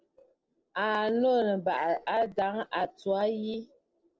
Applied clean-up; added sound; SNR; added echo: neural separator model SepFormer DNS4.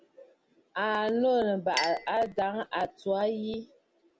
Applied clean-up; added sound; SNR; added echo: none; Chink, clink; 14 dB; none.